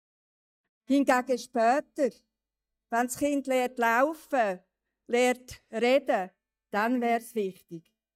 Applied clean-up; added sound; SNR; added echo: neural mask model DeepFilterNet 3.